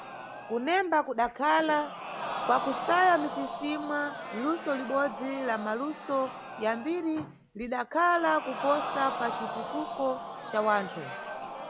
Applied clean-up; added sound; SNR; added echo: none; Crowd; 8 dB; none.